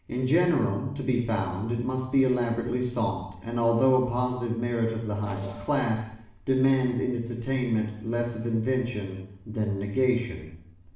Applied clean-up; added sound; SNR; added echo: neural separator model SepFormer DNS4.